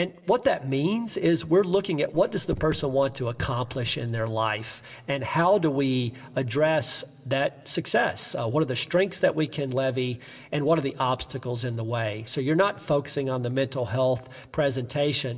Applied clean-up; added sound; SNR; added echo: none; Raindrop / Drip; 14 dB; reverberation time 1.3 s.